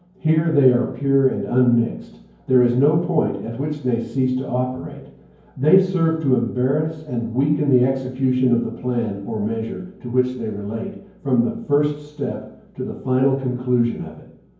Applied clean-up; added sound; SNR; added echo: none; none; none; reverberation time 0.9 s.